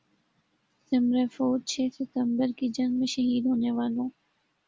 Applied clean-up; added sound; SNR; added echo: none; none; none; none.